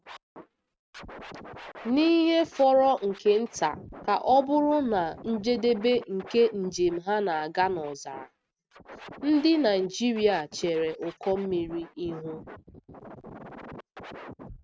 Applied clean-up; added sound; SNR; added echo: neural mask model RNNoise.